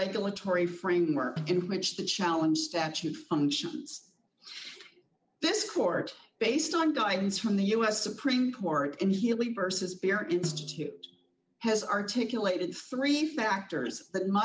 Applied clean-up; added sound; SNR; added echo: none; Snare drum; 14 dB; none.